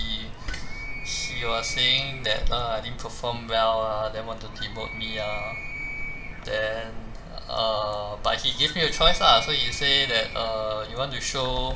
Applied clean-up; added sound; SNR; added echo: none; Animal; 13 dB; reverberation time 1.6 s.